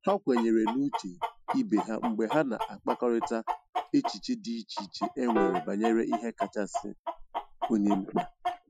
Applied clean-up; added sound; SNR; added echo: classical method Wiener filter.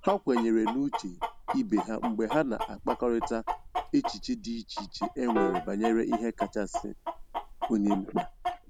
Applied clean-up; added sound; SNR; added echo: none; Chicken, rooster + Piano; 5 dB; none.